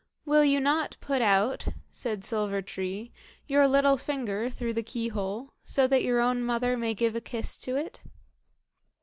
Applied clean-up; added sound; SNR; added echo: none; none; none; none.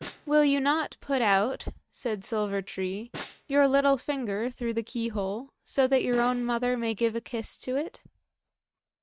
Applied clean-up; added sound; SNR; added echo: neural mask model RNNoise.